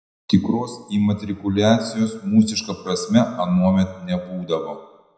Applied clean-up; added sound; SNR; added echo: none; none; none; reverberation time 0.7 s.